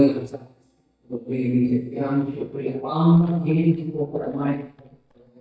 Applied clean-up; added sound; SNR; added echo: neural mask model DeepFilterNet 3.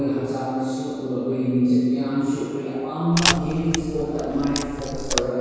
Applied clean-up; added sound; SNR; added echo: none; Camera; 4 dB; reverberation time 2.0 s.